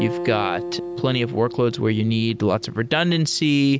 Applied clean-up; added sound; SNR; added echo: none; Acoustic guitar; 11 dB; none.